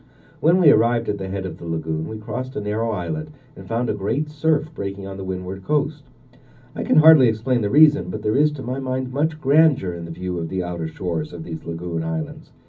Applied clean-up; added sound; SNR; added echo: none; none; none; reverberation time 0.4 s.